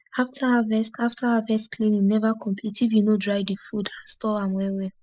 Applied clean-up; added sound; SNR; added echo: neural mask model Resemble Enhance denoiser.